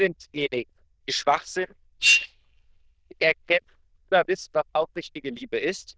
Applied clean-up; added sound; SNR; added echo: neural diffusion model UNIVERSE++.